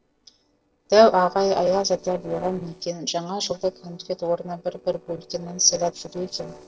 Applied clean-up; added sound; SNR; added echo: neural separator model SepFormer DNS4.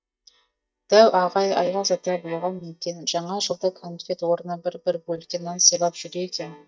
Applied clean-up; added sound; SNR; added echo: neural mask model DeepFilterNet 3.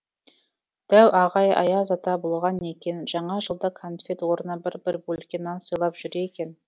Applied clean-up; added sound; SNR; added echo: none; none; none; none.